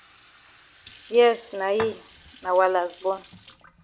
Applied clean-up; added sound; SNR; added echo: none; Fill (with liquid) / Sink (filling or washing); 17 dB; none.